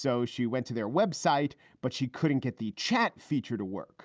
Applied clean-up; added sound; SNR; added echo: none; none; none; none.